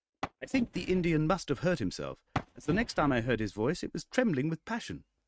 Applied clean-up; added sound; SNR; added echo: neural mask model RNNoise.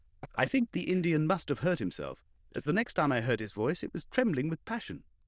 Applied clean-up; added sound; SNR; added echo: neural diffusion model UNIVERSE++.